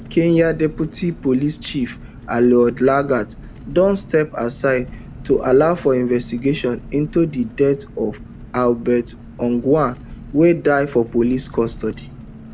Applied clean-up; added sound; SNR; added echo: none; Engine; 17 dB; none.